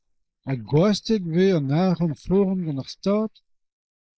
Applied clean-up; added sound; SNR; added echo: neural mask model Resemble Enhance denoiser.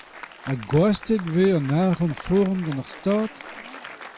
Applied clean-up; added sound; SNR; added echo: none; Applause; 16 dB; none.